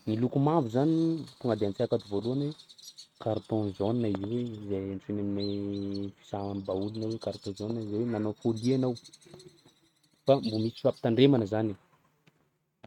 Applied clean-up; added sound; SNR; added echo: neural mask model RNNoise.